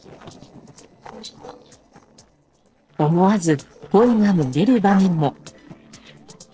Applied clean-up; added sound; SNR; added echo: neural separator model SepFormer DNS4.